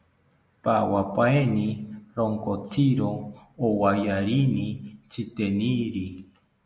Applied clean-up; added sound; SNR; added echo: none; none; none; none.